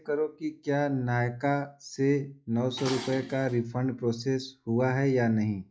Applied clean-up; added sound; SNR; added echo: classical method log-MMSE.